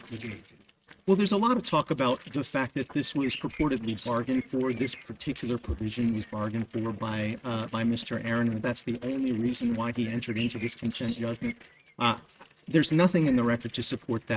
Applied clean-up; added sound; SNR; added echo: neural mask model RNNoise.